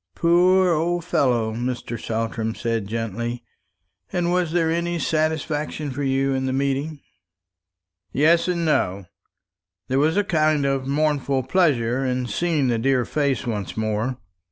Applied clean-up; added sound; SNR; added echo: none; none; none; none.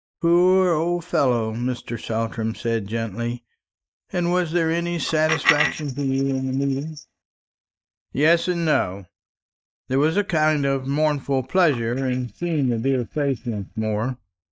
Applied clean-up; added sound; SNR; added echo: neural mask model DeepFilterNet 3.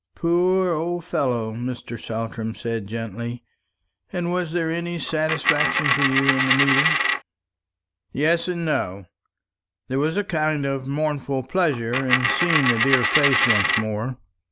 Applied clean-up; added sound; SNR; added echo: none; Coin (dropping); -3 dB; none.